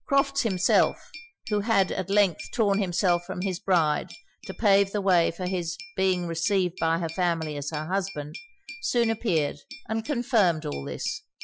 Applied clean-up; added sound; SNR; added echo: classical method Wiener filter.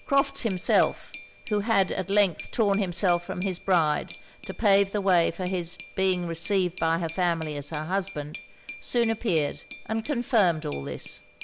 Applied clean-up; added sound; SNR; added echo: none; Glass; 16 dB; none.